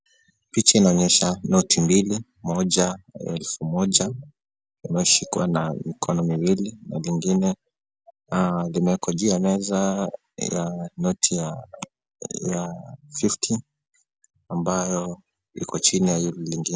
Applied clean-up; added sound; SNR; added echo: none; none; none; none.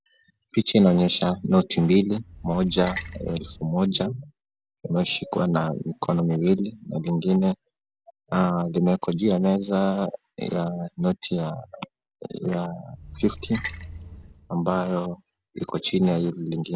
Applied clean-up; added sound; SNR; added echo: none; Splash, splatter; 14 dB; none.